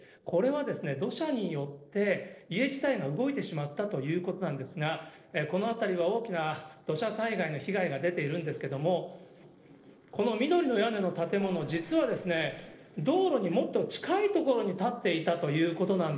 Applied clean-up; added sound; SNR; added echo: neural separator model SepFormer DNS4.